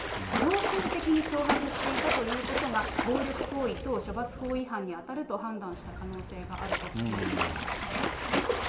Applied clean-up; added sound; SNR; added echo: none; Splash, splatter; 0 dB; reverberation time 2.2 s.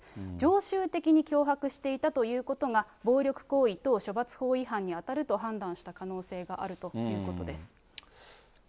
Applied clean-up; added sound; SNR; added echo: none; none; none; none.